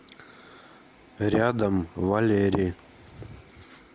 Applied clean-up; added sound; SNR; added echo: none; none; none; none.